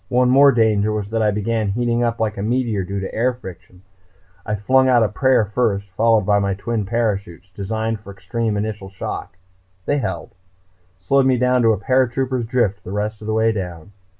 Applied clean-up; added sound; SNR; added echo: none; none; none; none.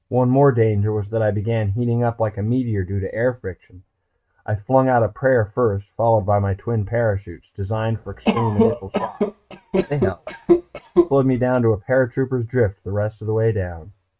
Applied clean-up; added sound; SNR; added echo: neural mask model RNNoise.